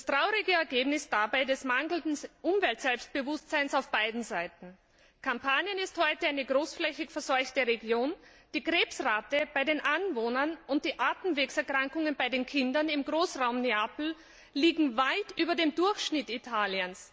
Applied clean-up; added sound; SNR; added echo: none; none; none; none.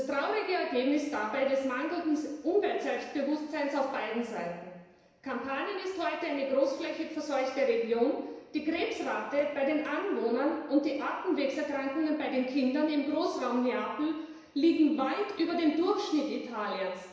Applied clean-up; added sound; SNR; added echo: none; none; none; reverberation time 1.0 s.